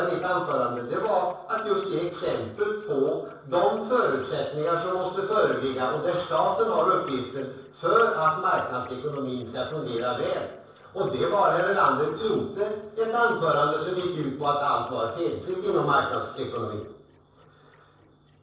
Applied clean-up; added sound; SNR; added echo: neural separator model SepFormer DNS4.